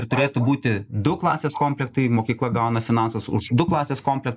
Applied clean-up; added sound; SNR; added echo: neural mask model Resemble Enhance denoiser.